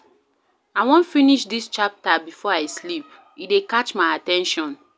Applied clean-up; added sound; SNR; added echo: none; none; none; none.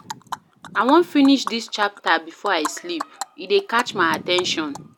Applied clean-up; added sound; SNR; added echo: none; Animal; 13 dB; none.